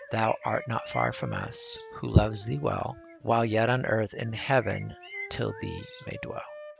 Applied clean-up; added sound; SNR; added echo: none; Bird + Wind instrument, woodwind instrument; 14 dB; none.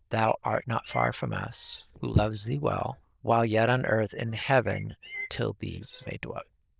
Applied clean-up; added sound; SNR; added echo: neural diffusion model UNIVERSE++.